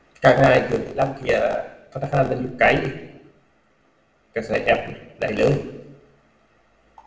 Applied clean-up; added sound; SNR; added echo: none; none; none; reverberation time 0.7 s.